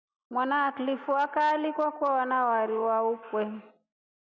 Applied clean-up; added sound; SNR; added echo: none; none; none; none.